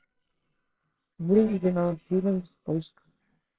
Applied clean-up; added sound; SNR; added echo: neural separator model SepFormer WHAMR!.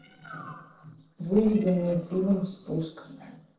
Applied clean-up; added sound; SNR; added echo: neural separator model SepFormer DNS4.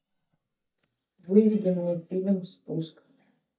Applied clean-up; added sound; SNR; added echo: neural mask model DeepFilterNet 3.